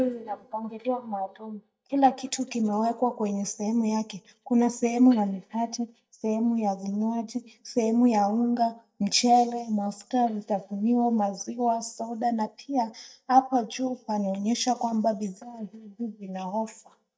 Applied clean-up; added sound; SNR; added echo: neural mask model DeepFilterNet 3.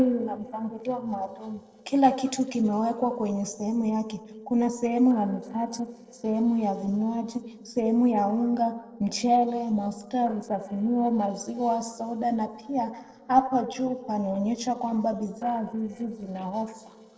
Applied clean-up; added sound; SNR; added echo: neural separator model SepFormer DNS4.